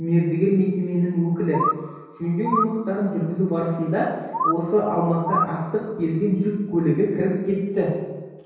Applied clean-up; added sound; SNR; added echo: none; Bird; 7 dB; reverberation time 1.2 s.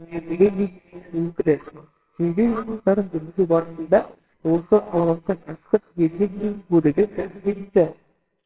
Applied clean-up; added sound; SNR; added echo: neural separator model SepFormer WHAMR!.